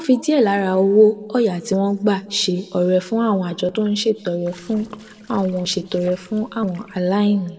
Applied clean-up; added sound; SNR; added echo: neural separator model SepFormer DNS4.